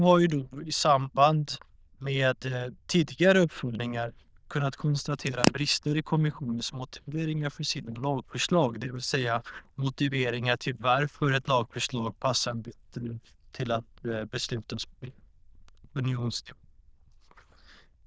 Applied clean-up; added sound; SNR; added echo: neural diffusion model UNIVERSE++.